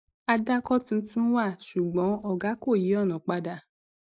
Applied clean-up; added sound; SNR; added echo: neural mask model DeepFilterNet 3.